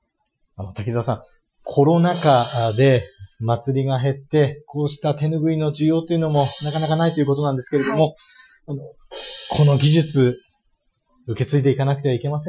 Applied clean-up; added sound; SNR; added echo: classical method Wiener filter.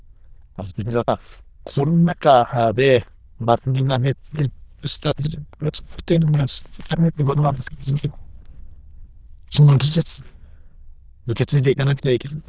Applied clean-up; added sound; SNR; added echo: neural diffusion model UNIVERSE++.